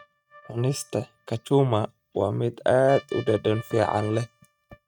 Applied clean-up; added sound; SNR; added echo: neural mask model RNNoise.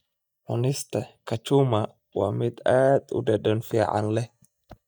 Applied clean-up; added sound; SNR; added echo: neural mask model DeepFilterNet 3.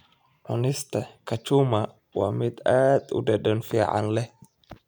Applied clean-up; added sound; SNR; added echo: none; none; none; none.